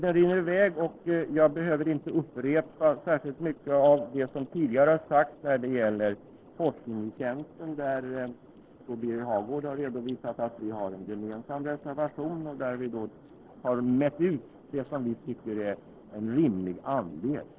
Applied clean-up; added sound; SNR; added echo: neural separator model SepFormer DNS4.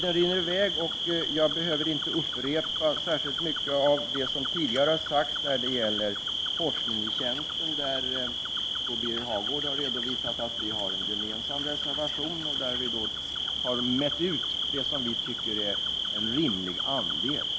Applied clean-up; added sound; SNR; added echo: none; Cricket; -1 dB; none.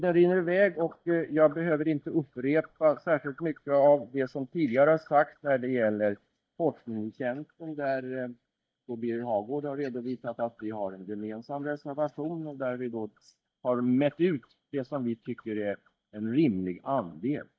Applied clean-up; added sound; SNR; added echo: neural mask model DeepFilterNet 3.